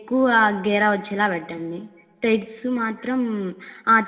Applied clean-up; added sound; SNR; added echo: none; none; none; reverberation time 1.3 s.